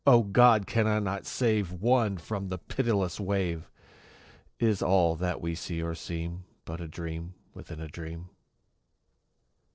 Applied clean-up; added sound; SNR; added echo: neural separator model SepFormer DNS4.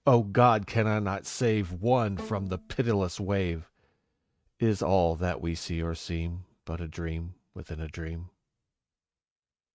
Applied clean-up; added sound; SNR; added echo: neural mask model RNNoise.